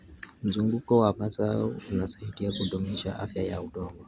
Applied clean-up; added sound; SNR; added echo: none; none; none; none.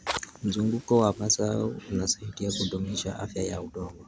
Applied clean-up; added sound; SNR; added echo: none; Fire; 15 dB; none.